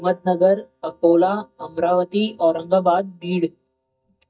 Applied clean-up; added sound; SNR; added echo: neural mask model DeepFilterNet 3.